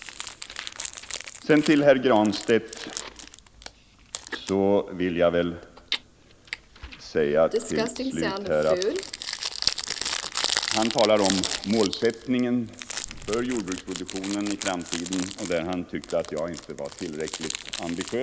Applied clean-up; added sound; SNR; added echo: none; Crumpling, crinkling; 7 dB; none.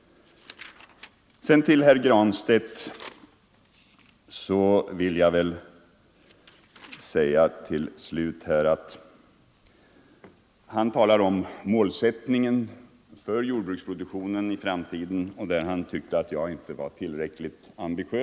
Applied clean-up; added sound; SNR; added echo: none; none; none; none.